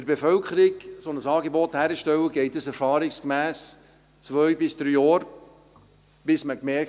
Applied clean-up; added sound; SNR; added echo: none; none; none; none.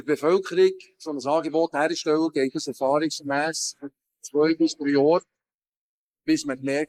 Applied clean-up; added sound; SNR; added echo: neural mask model Resemble Enhance denoiser.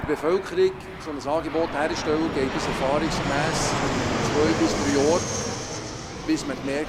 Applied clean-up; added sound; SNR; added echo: none; Fixed-wing aircraft, airplane; 2 dB; none.